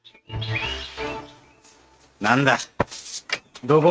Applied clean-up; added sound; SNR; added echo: neural mask model RNNoise.